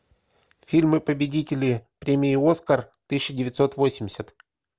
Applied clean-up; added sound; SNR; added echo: none; none; none; none.